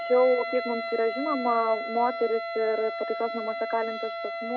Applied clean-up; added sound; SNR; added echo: none; Wind instrument, woodwind instrument; 6 dB; none.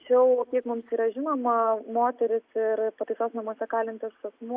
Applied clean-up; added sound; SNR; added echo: none; none; none; none.